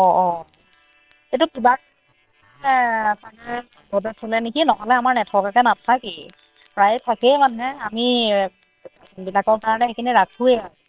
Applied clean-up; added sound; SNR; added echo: neural separator model SepFormer WHAM!.